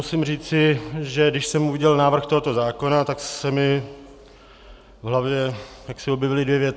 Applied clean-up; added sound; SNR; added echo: none; none; none; none.